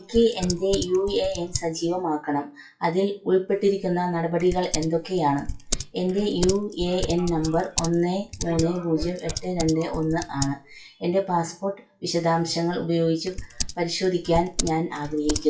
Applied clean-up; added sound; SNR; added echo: classical method WPE with log-MMSE.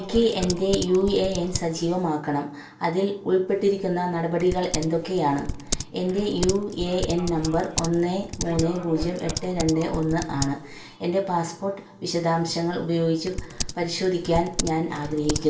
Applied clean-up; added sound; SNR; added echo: none; Typing; 9 dB; reverberation time 0.3 s.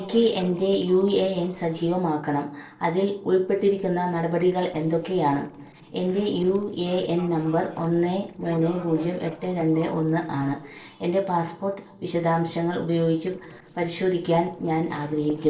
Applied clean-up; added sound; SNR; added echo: neural separator model SepFormer DNS4.